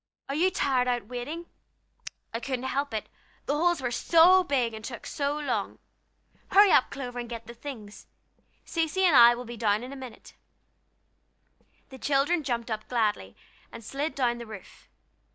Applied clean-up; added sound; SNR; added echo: neural mask model DeepFilterNet 3.